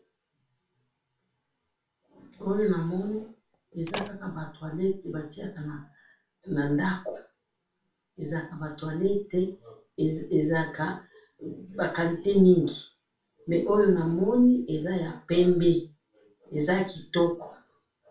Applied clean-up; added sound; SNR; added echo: none; Slam; 14 dB; reverberation time 0.3 s.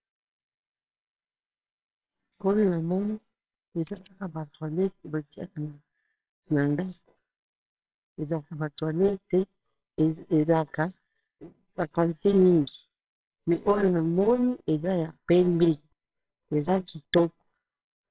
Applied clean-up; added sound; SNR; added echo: neural separator model SepFormer WHAMR!.